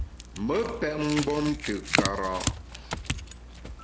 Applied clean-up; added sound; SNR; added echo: none; Chink, clink / Domestic sounds, home sounds; 2 dB; none.